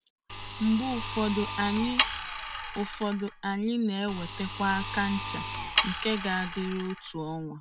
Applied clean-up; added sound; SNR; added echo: none; Sawing; 4 dB; none.